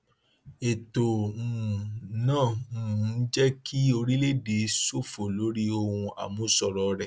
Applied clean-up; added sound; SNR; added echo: none; none; none; none.